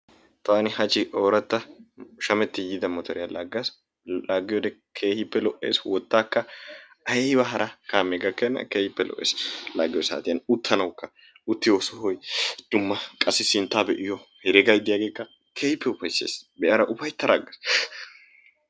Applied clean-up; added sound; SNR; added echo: none; none; none; none.